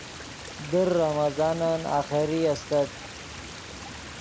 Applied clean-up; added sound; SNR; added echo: none; Stream; 13 dB; none.